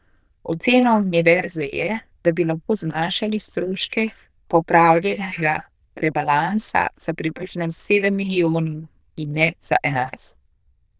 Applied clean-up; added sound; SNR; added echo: neural diffusion model UNIVERSE++.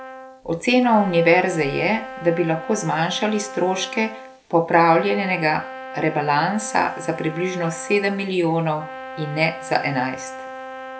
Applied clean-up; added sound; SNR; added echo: none; Brass instrument; 13 dB; none.